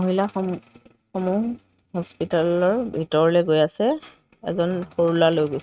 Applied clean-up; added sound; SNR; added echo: neural mask model RNNoise.